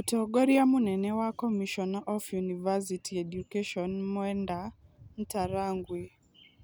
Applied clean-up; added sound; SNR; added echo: none; none; none; none.